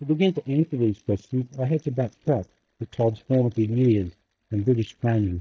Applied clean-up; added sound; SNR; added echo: neural mask model DeepFilterNet 3.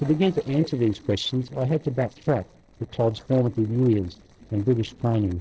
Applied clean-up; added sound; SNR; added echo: neural separator model SepFormer DNS4.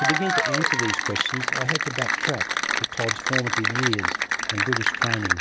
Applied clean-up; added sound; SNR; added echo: none; Applause / Cheering; -5 dB; none.